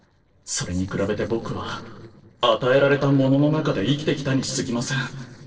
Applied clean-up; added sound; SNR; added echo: neural separator model SepFormer DNS4.